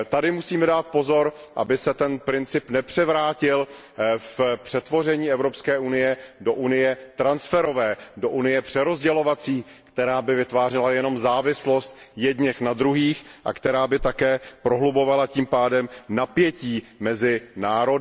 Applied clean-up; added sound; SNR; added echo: none; none; none; none.